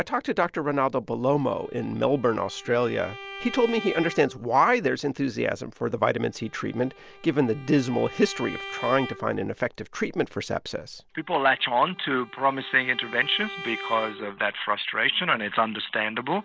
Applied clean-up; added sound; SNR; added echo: none; Bowed string instrument; 17 dB; none.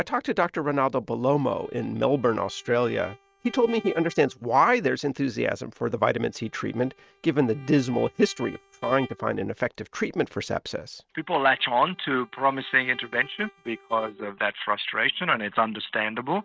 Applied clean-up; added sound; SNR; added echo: neural mask model RNNoise.